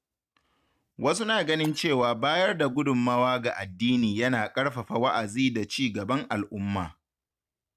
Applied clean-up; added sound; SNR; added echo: neural mask model RNNoise.